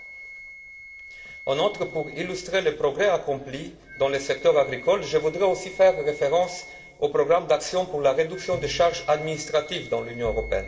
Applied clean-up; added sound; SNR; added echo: none; Wind instrument, woodwind instrument; 19 dB; reverberation time 2.6 s.